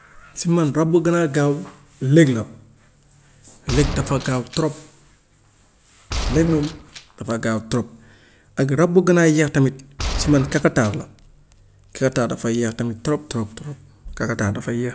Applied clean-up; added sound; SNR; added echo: none; Gunshot, gunfire; 8 dB; none.